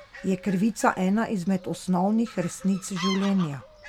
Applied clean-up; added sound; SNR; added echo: none; Fowl; 16 dB; none.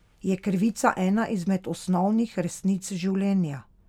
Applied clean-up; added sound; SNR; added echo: none; none; none; none.